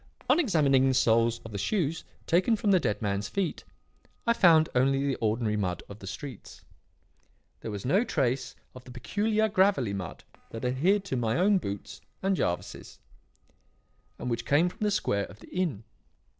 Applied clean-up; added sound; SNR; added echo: neural separator model SepFormer DNS4.